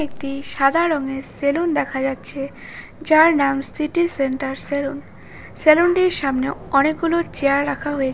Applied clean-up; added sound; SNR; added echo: none; none; none; none.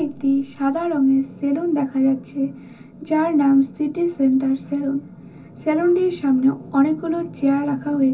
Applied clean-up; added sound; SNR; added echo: none; none; none; reverberation time 0.3 s.